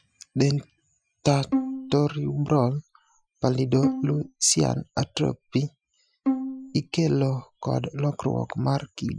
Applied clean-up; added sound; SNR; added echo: classical method Wiener filter.